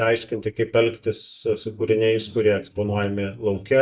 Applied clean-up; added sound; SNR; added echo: neural mask model DeepFilterNet 3.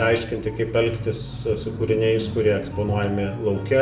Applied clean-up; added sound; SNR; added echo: none; Bus / Vehicle horn, car horn, honking; 15 dB; reverberation time 0.5 s.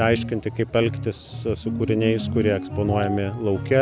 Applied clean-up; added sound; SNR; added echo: none; none; none; none.